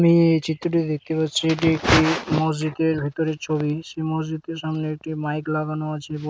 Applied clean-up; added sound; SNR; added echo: none; none; none; none.